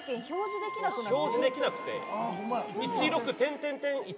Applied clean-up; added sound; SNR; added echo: none; Wind instrument, woodwind instrument; 10 dB; none.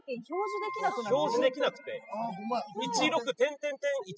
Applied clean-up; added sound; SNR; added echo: classical method spectral subtraction.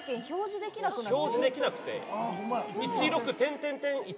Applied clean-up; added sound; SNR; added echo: none; none; none; none.